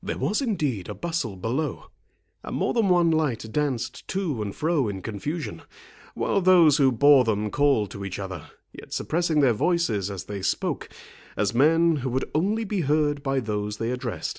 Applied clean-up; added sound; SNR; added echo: none; none; none; none.